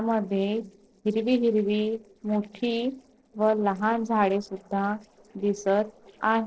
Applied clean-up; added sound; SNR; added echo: neural separator model SepFormer DNS4.